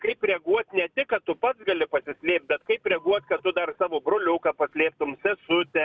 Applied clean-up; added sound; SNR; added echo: none; none; none; none.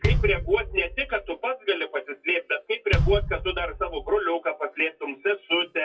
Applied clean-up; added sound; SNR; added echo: classical method WPE with log-MMSE.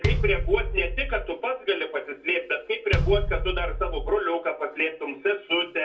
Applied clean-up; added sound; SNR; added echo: none; Bass drum; 1 dB; reverberation time 0.2 s.